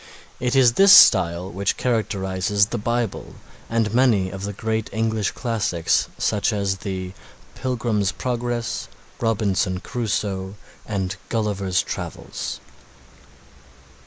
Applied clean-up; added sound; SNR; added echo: neural mask model Resemble Enhance denoiser.